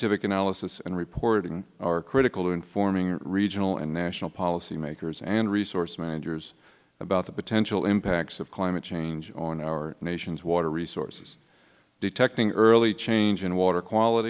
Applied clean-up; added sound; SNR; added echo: none; none; none; none.